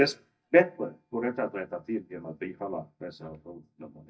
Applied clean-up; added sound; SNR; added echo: neural mask model DeepFilterNet 3.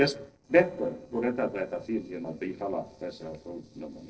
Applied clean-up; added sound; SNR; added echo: neural separator model SepFormer DNS4.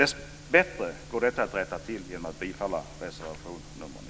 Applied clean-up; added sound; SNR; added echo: none; none; none; none.